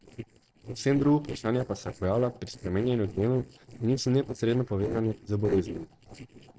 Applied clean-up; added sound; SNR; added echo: neural separator model SepFormer DNS4.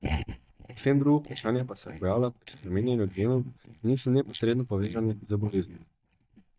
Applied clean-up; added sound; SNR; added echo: neural mask model DeepFilterNet 3.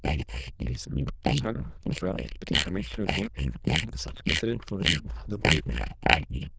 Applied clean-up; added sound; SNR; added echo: neural diffusion model UNIVERSE++.